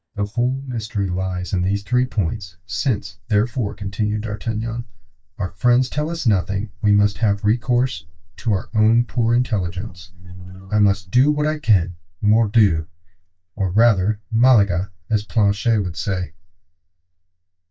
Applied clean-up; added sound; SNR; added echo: neural mask model DeepFilterNet 3.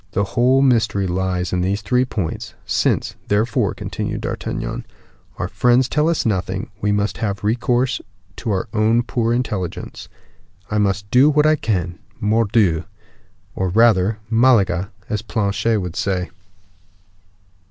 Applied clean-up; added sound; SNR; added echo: none; none; none; none.